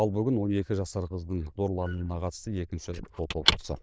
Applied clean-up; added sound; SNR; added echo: neural diffusion model UNIVERSE++.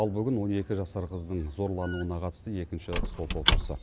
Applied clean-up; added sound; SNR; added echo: none; Squeak / Wood; 1 dB; none.